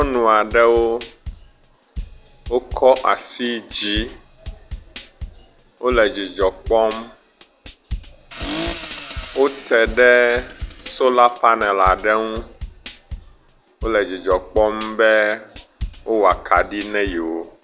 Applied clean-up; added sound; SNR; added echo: none; Accelerating, revving, vroom + Drum / Drum kit; 13 dB; none.